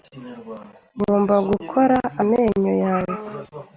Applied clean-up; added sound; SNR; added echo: none; none; none; none.